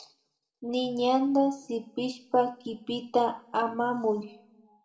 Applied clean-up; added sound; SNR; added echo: none; none; none; reverberation time 0.5 s.